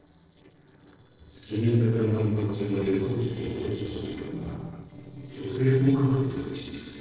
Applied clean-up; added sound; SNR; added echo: neural separator model SepFormer DNS4.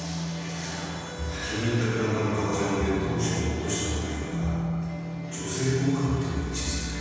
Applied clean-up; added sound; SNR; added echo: none; Bass guitar; 11 dB; reverberation time 2.1 s.